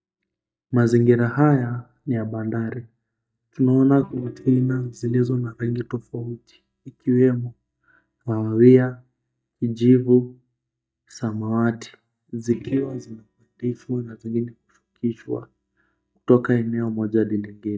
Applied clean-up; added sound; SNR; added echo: neural mask model DeepFilterNet 3.